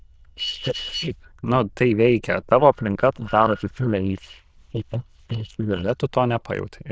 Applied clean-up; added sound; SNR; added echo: neural diffusion model UNIVERSE++.